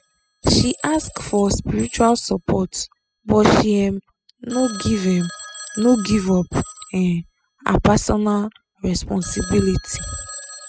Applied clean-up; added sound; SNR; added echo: classical method spectral subtraction.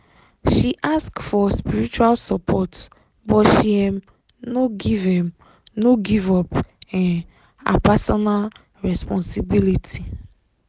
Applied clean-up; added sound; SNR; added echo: none; none; none; none.